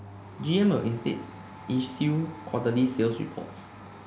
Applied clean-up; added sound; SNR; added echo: none; Domestic sounds, home sounds; 16 dB; none.